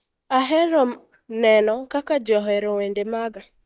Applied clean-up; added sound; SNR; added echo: neural mask model DeepFilterNet 3.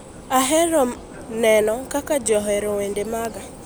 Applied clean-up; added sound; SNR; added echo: none; Vehicle; 16 dB; none.